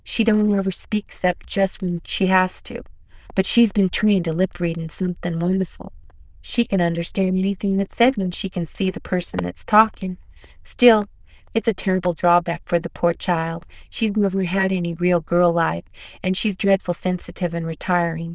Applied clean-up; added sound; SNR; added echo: neural diffusion model UNIVERSE++.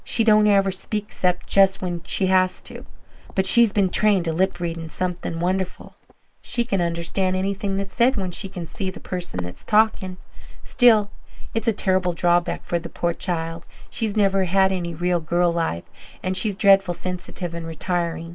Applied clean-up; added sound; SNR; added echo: neural mask model Resemble Enhance denoiser.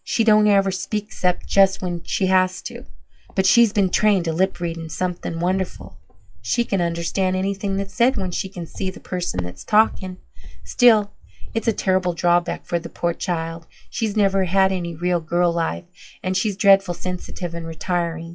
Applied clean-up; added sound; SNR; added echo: classical method log-MMSE.